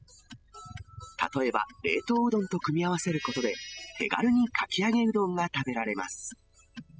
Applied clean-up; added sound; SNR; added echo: classical method spectral subtraction.